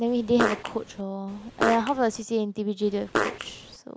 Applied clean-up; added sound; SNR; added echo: none; Fart; 4 dB; none.